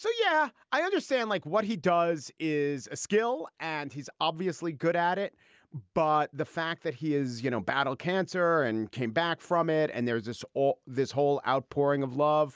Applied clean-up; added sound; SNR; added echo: none; none; none; none.